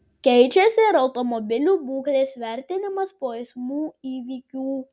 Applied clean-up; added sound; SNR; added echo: none; none; none; none.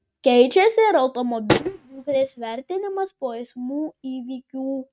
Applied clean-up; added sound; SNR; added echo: neural mask model RNNoise.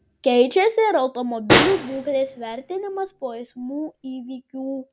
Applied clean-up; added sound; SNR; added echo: none; Snare drum; 2 dB; none.